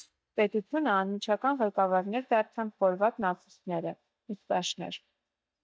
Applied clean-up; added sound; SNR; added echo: neural mask model DeepFilterNet 3.